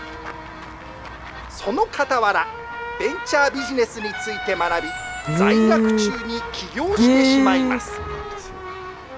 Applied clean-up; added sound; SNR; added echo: none; Walk, footsteps / Run / Bell; 18 dB; none.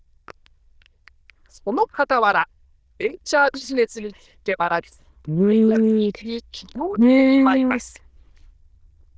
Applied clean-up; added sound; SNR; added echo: neural diffusion model UNIVERSE++.